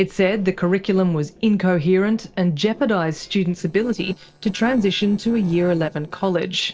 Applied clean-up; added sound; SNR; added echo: neural separator model SepFormer DNS4.